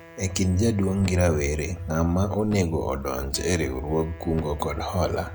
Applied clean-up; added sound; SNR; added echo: none; Wind instrument, woodwind instrument + Thump, thud; 19 dB; none.